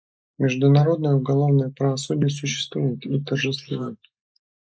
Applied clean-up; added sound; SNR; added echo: neural mask model Resemble Enhance denoiser.